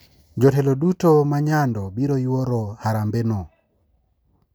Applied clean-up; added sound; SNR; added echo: none; none; none; none.